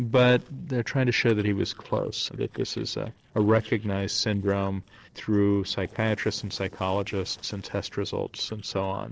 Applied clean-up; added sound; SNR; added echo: neural separator model SepFormer DNS4.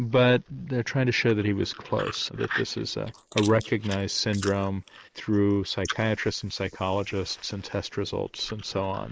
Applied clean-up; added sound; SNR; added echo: neural mask model Resemble Enhance denoiser.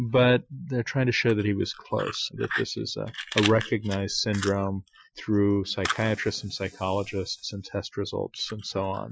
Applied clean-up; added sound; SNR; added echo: classical method Wiener filter.